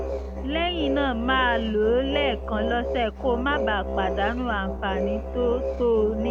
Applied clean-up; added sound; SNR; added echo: none; Musical instrument; 3 dB; none.